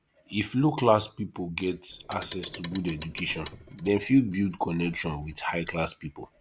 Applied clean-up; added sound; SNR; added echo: none; Clock; 13 dB; none.